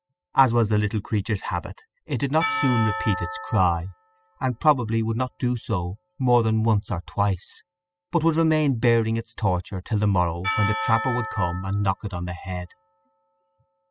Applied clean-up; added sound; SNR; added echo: classical method spectral subtraction.